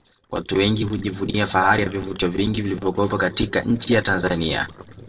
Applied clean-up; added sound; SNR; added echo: neural separator model SepFormer DNS4.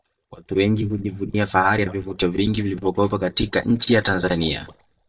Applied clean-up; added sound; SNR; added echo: neural mask model DeepFilterNet 3.